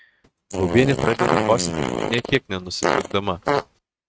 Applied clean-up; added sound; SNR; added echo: neural mask model RNNoise.